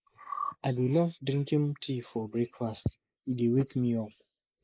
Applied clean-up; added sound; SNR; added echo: neural mask model Resemble Enhance denoiser.